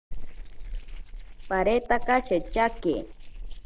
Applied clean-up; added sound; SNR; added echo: neural separator model SepFormer DNS4.